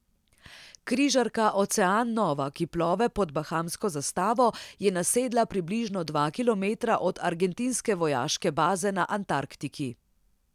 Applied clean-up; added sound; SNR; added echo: none; none; none; none.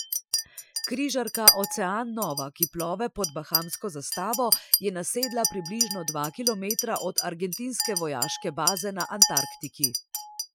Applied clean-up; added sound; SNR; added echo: classical method Wiener filter.